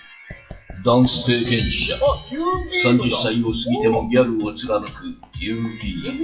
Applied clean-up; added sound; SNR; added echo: classical method WPE with log-MMSE.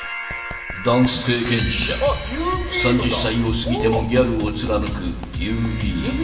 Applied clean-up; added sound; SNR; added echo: none; Writing; 18 dB; reverberation time 1.0 s.